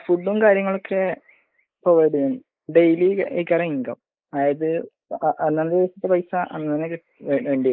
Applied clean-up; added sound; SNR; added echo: neural mask model Resemble Enhance denoiser.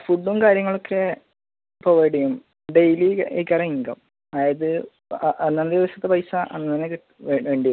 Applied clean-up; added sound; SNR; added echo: none; none; none; none.